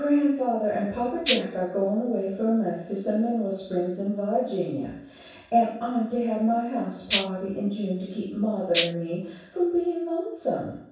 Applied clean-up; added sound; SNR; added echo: none; Rattle (instrument); -2 dB; reverberation time 0.7 s.